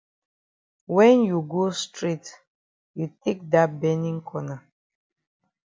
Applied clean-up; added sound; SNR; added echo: none; none; none; none.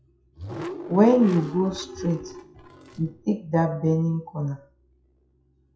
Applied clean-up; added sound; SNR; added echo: classical method WPE with log-MMSE.